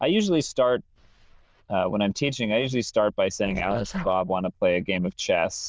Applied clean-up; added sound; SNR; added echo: neural diffusion model UNIVERSE++.